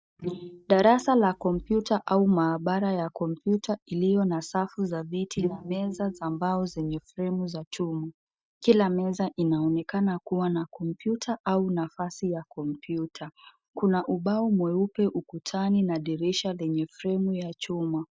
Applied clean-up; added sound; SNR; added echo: neural mask model DeepFilterNet 3.